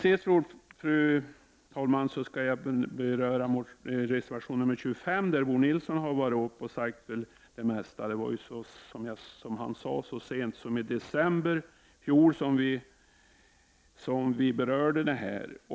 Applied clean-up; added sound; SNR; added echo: none; none; none; none.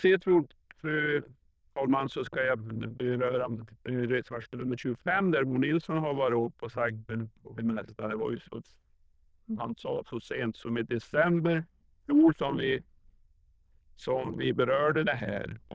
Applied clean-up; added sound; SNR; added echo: neural diffusion model UNIVERSE++.